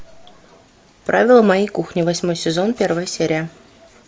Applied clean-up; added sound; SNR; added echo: none; none; none; none.